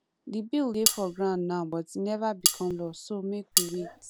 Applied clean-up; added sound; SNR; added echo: none; Cutlery, silverware; -2 dB; none.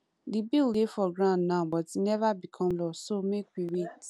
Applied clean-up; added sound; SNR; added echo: none; none; none; none.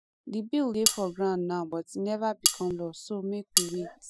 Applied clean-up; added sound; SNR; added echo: classical method spectral subtraction.